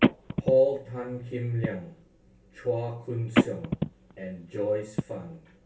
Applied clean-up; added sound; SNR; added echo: none; Telephone; 0 dB; reverberation time 0.2 s.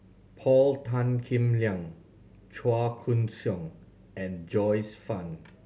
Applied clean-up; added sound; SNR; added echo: none; none; none; none.